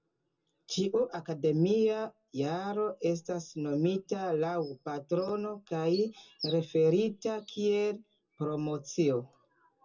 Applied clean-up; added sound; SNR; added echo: none; none; none; reverberation time 0.2 s.